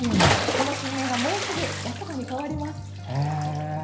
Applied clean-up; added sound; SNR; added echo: none; Bathtub (filling or washing) / Splash, splatter; 1 dB; reverberation time 0.5 s.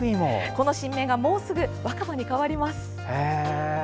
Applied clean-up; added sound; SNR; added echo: none; none; none; none.